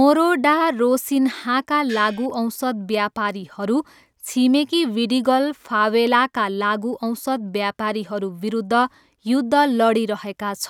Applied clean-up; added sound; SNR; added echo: none; Gong; 16 dB; none.